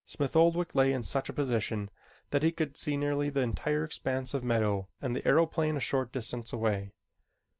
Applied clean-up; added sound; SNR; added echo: none; none; none; none.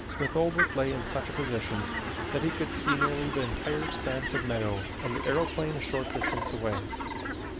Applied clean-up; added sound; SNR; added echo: none; Fowl; 1 dB; none.